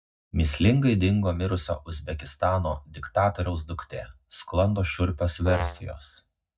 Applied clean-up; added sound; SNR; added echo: neural mask model DeepFilterNet 3.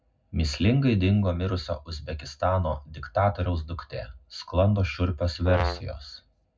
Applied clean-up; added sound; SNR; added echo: none; Brass instrument; 7 dB; reverberation time 0.3 s.